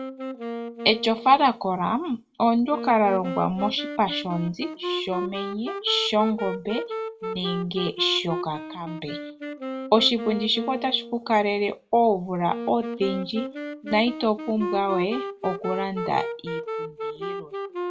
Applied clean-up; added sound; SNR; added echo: none; Wind instrument, woodwind instrument; 8 dB; reverberation time 0.2 s.